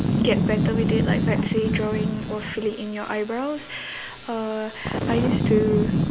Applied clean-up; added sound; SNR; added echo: none; Boom; -2 dB; none.